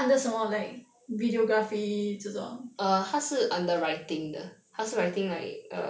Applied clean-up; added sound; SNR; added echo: none; none; none; none.